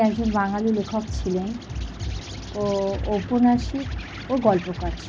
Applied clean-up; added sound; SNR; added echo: none; Insect; 20 dB; none.